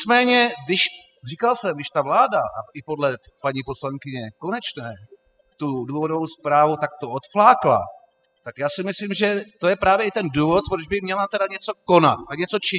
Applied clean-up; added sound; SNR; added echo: classical method spectral subtraction.